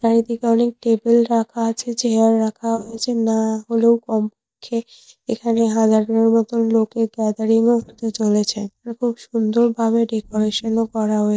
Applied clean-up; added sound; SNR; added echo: neural mask model DeepFilterNet 3.